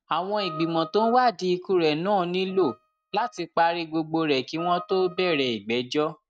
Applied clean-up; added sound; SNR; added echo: neural mask model RNNoise.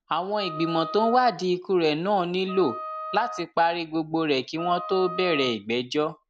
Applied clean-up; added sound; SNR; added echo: none; Wind instrument, woodwind instrument; 13 dB; none.